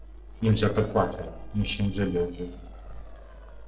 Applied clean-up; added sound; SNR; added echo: neural separator model SepFormer DNS4.